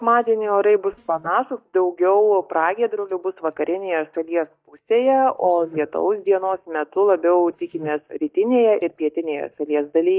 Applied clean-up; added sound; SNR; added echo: neural mask model DeepFilterNet 3.